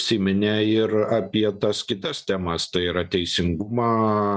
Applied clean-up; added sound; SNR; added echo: neural mask model DeepFilterNet 3.